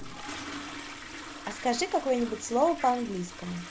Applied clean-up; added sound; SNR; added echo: none; Toilet flush; 11 dB; none.